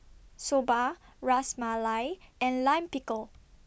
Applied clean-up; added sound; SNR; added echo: none; none; none; none.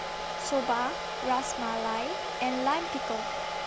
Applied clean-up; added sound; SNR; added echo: none; Domestic sounds, home sounds; 2 dB; none.